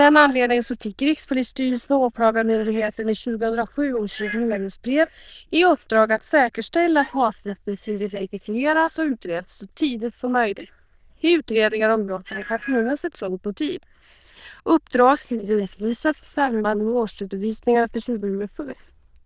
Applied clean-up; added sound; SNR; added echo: neural diffusion model UNIVERSE++.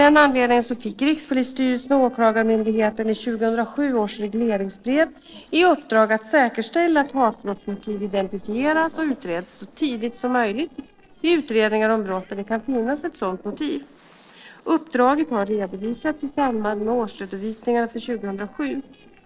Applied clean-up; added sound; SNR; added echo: neural separator model SepFormer DNS4.